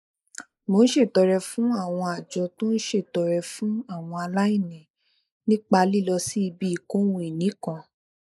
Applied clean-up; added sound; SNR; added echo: neural mask model Resemble Enhance denoiser.